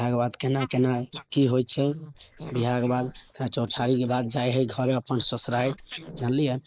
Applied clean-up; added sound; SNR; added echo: neural mask model Resemble Enhance denoiser.